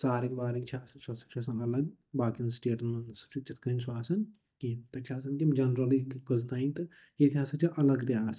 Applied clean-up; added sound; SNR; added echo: neural mask model DeepFilterNet 3.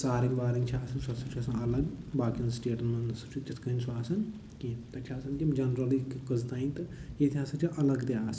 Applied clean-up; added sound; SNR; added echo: none; Thunder / Rain; 15 dB; none.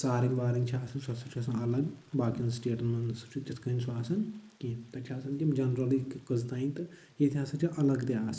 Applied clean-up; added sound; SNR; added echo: neural mask model Resemble Enhance denoiser.